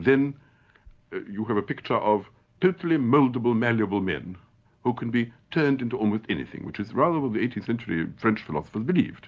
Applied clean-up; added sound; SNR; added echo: none; none; none; none.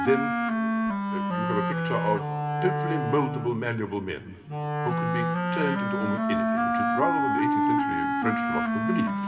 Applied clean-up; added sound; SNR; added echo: none; Wind instrument, woodwind instrument; -4 dB; reverberation time 2.2 s.